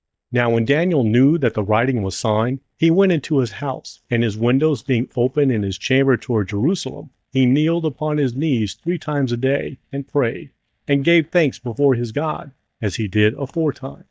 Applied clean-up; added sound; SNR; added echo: neural mask model DeepFilterNet 3.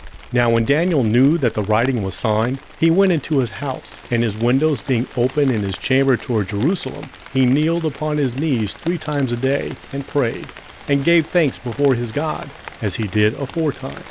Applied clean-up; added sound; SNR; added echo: none; Rain; 19 dB; none.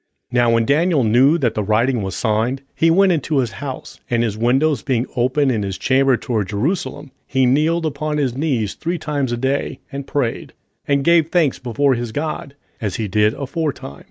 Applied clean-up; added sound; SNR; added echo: none; none; none; none.